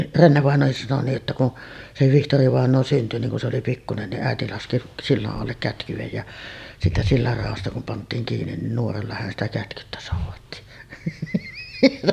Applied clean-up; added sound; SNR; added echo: none; none; none; none.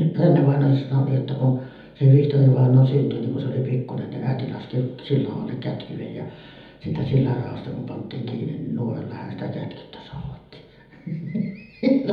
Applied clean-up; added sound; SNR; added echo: none; none; none; reverberation time 1.0 s.